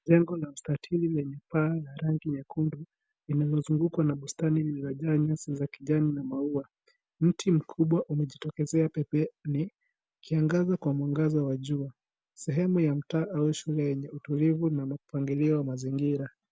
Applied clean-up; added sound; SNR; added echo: none; none; none; none.